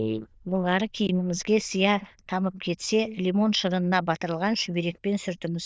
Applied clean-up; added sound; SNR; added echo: neural diffusion model UNIVERSE++.